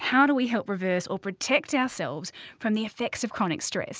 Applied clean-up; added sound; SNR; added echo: none; none; none; none.